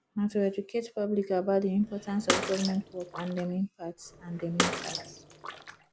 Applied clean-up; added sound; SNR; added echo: none; Bathtub (filling or washing) / Water / Splash, splatter; 4 dB; none.